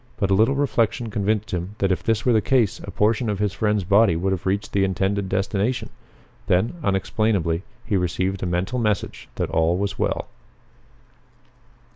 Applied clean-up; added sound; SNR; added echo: none; none; none; none.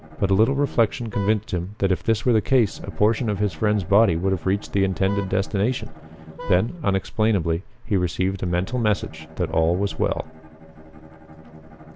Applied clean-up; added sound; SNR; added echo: none; Bowed string instrument + Vehicle horn, car horn, honking; 18 dB; none.